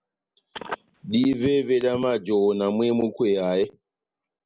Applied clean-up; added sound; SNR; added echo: none; Telephone; 15 dB; none.